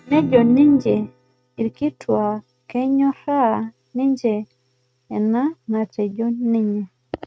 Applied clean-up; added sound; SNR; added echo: neural mask model RNNoise.